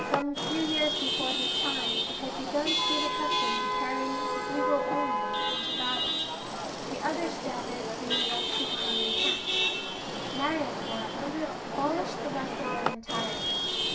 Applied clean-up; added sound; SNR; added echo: none; Chatter / Traffic noise, roadway noise / Vehicle horn, car horn, honking / Engine; -5 dB; reverberation time 0.7 s.